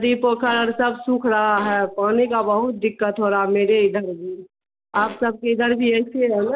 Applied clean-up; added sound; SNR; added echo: none; Fart; 16 dB; none.